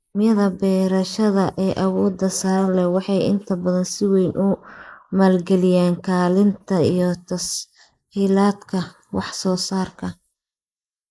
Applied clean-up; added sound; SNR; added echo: neural mask model Resemble Enhance denoiser.